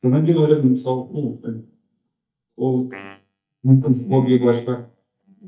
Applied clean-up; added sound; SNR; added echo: neural mask model DeepFilterNet 3.